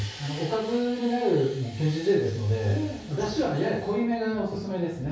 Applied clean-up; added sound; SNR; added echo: none; none; none; reverberation time 0.6 s.